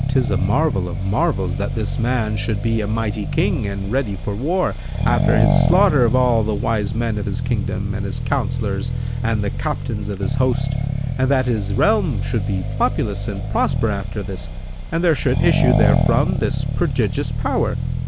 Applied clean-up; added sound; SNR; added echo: none; Accelerating, revving, vroom; 0 dB; none.